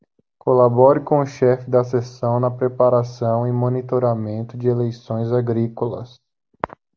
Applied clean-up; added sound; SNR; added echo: none; none; none; none.